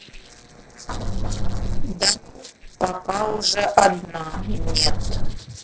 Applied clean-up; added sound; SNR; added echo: neural separator model SepFormer DNS4.